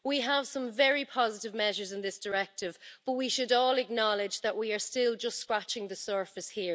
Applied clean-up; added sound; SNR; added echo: none; none; none; none.